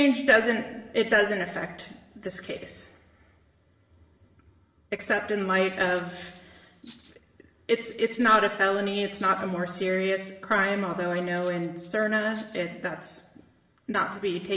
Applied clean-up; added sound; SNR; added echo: none; Cutlery, silverware; 19 dB; reverberation time 1.1 s.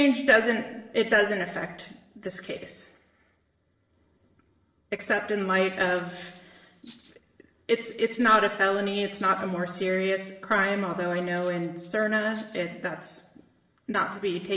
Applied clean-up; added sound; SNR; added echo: neural separator model SepFormer DNS4.